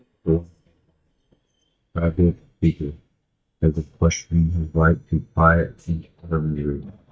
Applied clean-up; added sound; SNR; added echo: neural mask model DeepFilterNet 3.